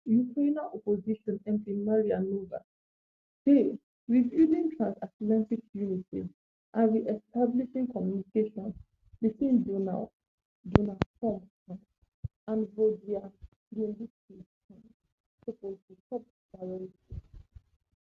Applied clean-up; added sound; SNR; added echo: none; none; none; none.